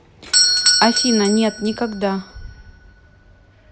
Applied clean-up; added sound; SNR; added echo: none; Doorbell; -1 dB; none.